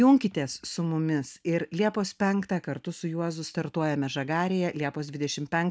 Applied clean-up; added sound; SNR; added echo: none; none; none; none.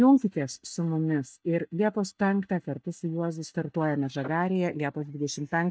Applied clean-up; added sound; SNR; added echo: neural mask model DeepFilterNet 3.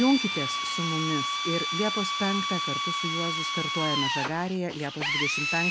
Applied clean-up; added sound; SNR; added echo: none; Drill; 0 dB; none.